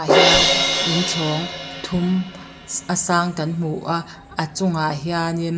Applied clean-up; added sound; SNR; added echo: none; Crash cymbal; 0 dB; reverberation time 0.5 s.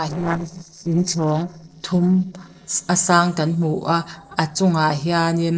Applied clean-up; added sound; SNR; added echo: neural separator model SepFormer DNS4.